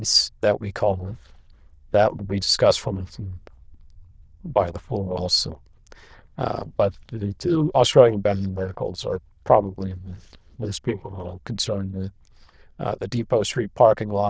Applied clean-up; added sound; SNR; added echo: neural diffusion model UNIVERSE++.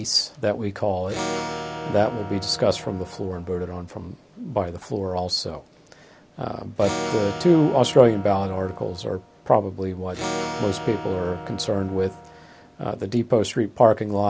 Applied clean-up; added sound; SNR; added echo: none; Acoustic guitar / Strum; 10 dB; none.